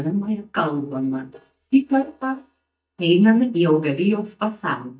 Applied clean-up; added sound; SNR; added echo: neural mask model DeepFilterNet 3.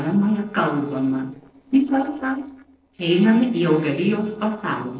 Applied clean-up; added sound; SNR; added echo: neural separator model SepFormer DNS4.